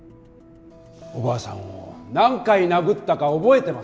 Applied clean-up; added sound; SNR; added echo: none; none; none; none.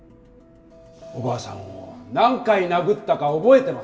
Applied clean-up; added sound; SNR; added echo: none; none; none; reverberation time 0.7 s.